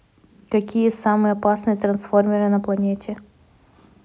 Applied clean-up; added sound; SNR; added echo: none; none; none; none.